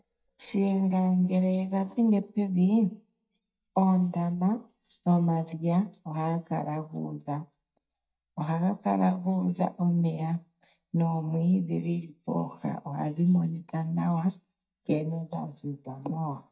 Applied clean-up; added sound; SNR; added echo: neural mask model DeepFilterNet 3.